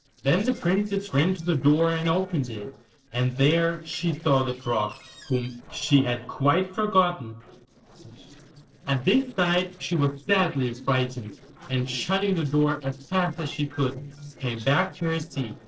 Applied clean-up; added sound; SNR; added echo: neural separator model SepFormer DNS4.